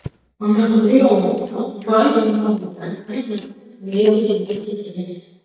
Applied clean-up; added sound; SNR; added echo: neural mask model DeepFilterNet 3.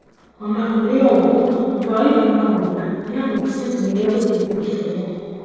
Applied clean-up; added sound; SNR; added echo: neural separator model SepFormer DNS4.